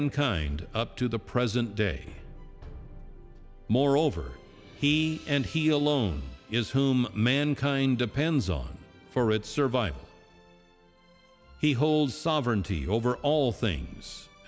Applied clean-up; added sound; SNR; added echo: none; none; none; none.